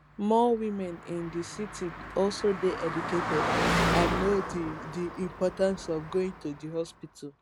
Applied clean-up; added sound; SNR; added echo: none; Car passing by; 3 dB; none.